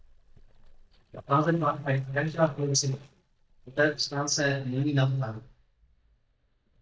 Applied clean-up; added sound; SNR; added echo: neural mask model DeepFilterNet 3.